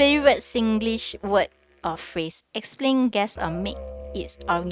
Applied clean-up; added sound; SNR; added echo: neural mask model RNNoise.